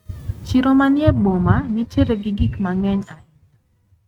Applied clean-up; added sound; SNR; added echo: neural mask model RNNoise.